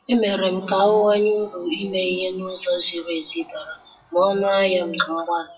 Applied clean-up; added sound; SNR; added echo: classical method WPE with log-MMSE.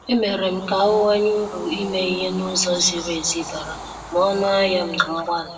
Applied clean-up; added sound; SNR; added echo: none; Train / Bird vocalization, bird call, bird song; 16 dB; reverberation time 1.2 s.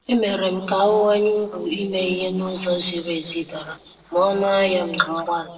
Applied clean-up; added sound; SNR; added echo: neural separator model SepFormer DNS4.